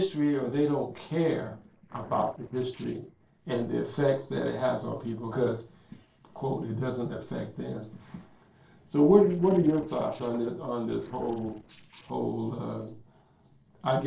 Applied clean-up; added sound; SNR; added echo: neural separator model SepFormer DNS4.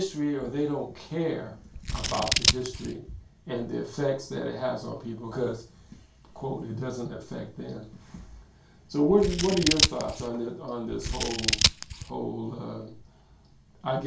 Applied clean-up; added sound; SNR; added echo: none; Scissors; -3 dB; reverberation time 0.3 s.